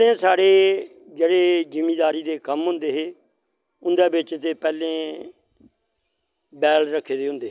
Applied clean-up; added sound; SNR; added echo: none; none; none; none.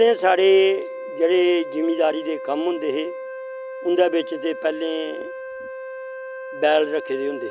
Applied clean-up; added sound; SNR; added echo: none; Wind instrument, woodwind instrument; 11 dB; none.